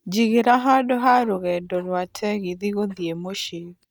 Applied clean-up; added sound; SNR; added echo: neural mask model DeepFilterNet 3.